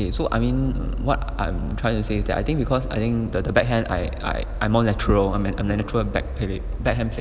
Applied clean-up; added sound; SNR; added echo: none; none; none; none.